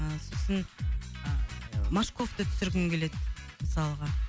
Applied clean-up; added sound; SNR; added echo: none; none; none; none.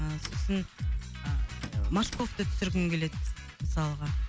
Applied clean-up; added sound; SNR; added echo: none; Keys jangling; 18 dB; none.